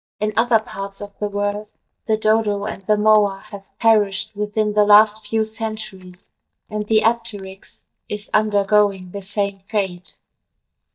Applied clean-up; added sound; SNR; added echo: neural mask model DeepFilterNet 3.